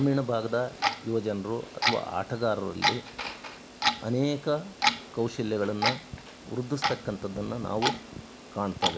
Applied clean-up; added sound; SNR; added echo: none; Clock; 2 dB; none.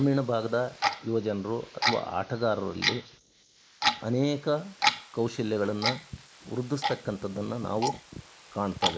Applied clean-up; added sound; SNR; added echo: neural mask model Resemble Enhance denoiser.